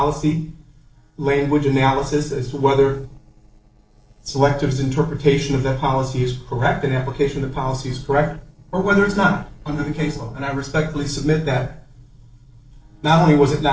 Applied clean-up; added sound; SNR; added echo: neural separator model SepFormer DNS4.